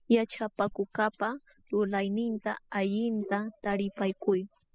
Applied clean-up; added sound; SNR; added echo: classical method spectral subtraction.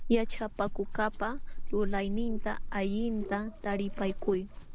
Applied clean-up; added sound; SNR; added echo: none; Chewing, mastication / Livestock, farm animals, working animals; 1 dB; none.